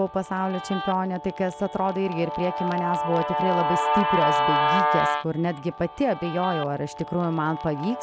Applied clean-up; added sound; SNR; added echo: none; Guitar; 1 dB; none.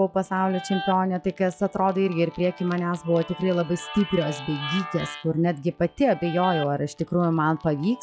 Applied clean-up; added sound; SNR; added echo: classical method log-MMSE.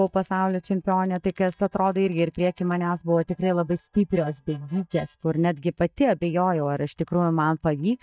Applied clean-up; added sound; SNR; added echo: neural mask model DeepFilterNet 3.